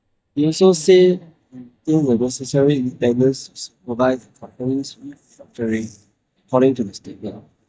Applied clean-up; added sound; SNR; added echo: neural mask model DeepFilterNet 3.